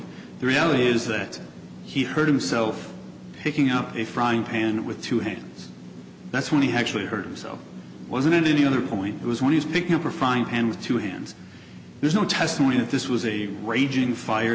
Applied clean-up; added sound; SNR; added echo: none; none; none; none.